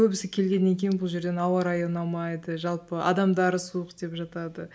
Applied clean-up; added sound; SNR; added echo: none; none; none; none.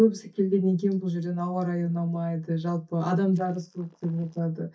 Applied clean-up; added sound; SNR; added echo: neural mask model DeepFilterNet 3.